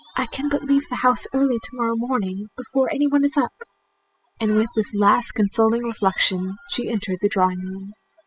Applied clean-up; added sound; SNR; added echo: classical method spectral subtraction.